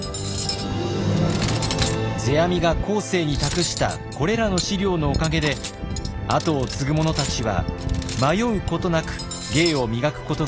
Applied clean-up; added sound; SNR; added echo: none; Cutlery, silverware; 6 dB; none.